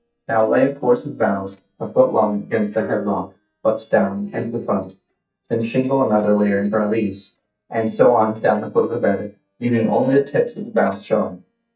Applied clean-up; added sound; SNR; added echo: neural mask model DeepFilterNet 3.